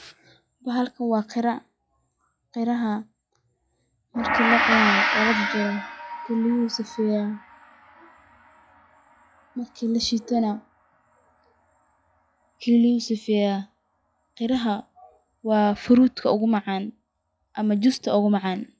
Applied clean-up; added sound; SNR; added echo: classical method log-MMSE.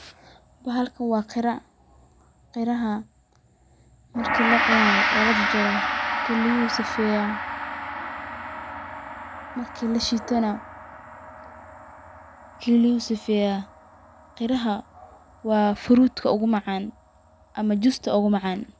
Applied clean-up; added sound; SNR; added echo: none; Gong; 5 dB; none.